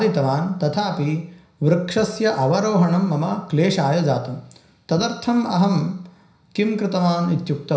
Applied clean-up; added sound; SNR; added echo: none; none; none; reverberation time 0.5 s.